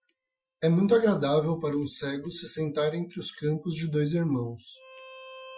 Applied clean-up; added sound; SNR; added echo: classical method Wiener filter.